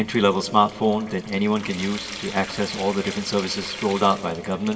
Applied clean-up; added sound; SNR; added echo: none; Trickle, dribble / Sink (filling or washing) / Water tap, faucet; 14 dB; reverberation time 1.5 s.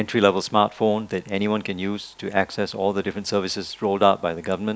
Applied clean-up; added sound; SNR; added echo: none; none; none; none.